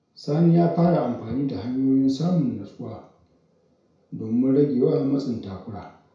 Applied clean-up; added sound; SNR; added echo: none; none; none; reverberation time 0.6 s.